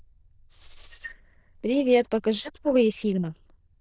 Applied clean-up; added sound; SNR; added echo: neural diffusion model UNIVERSE++.